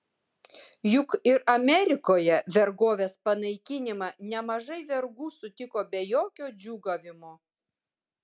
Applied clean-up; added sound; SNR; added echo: none; none; none; none.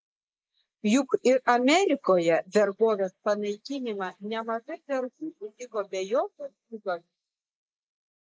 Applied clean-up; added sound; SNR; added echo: neural mask model Resemble Enhance denoiser.